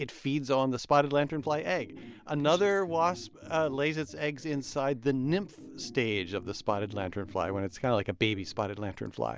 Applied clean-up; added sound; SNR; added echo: none; Organ; 19 dB; none.